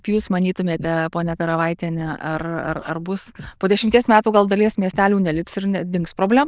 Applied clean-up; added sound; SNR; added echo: neural diffusion model UNIVERSE++.